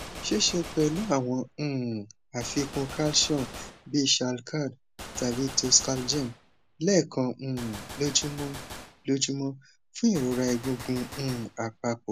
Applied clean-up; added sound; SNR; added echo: none; Gunshot, gunfire; 14 dB; none.